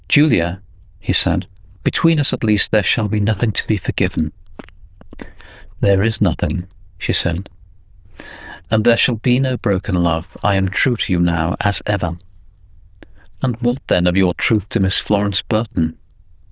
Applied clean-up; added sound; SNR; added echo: neural diffusion model UNIVERSE++.